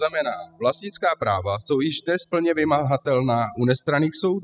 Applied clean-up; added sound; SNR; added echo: classical method spectral subtraction.